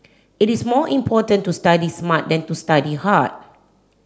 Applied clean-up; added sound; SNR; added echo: none; none; none; none.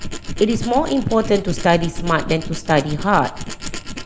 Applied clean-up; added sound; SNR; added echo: none; Tools; 7 dB; none.